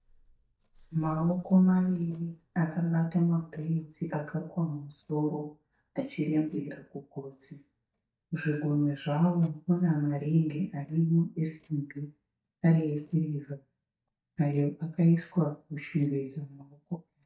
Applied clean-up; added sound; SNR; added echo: neural mask model DeepFilterNet 3.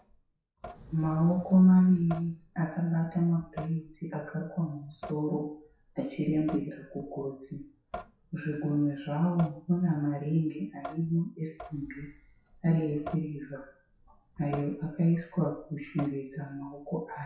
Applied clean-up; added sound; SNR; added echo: classical method WPE with log-MMSE.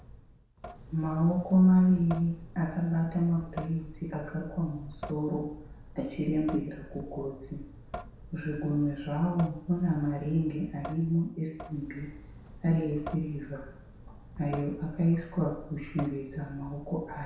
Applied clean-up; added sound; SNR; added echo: none; Drip / Sink (filling or washing) / Water tap, faucet; 15 dB; reverberation time 0.7 s.